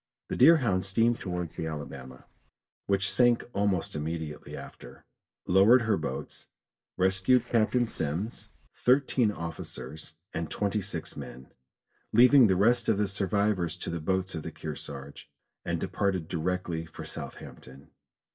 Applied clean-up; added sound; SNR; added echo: neural separator model SepFormer DNS4.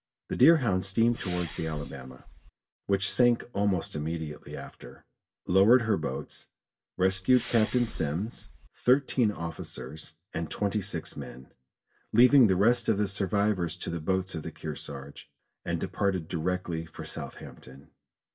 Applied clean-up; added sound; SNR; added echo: none; Respiratory sounds; 14 dB; reverberation time 0.1 s.